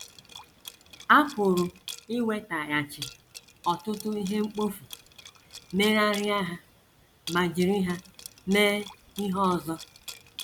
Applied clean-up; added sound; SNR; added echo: none; Liquid; 18 dB; none.